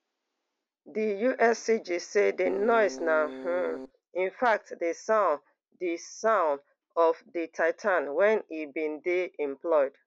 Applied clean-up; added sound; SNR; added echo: none; Keyboard (musical); 11 dB; none.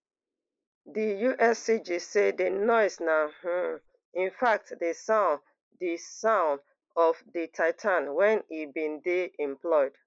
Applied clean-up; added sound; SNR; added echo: neural mask model Resemble Enhance denoiser.